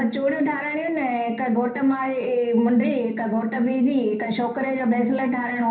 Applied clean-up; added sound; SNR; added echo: none; none; none; reverberation time 0.6 s.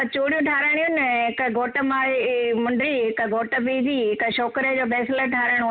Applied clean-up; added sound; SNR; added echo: none; none; none; none.